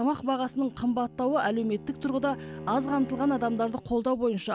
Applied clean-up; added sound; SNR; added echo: none; Bowed string instrument; 15 dB; none.